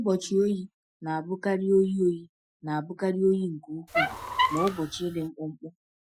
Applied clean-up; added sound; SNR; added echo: classical method Wiener filter.